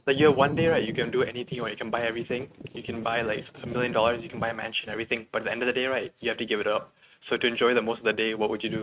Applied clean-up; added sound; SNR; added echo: neural mask model RNNoise.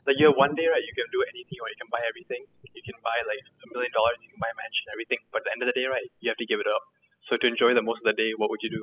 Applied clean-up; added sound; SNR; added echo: classical method spectral subtraction.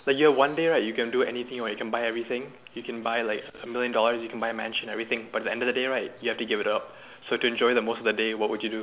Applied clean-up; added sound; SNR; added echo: none; none; none; none.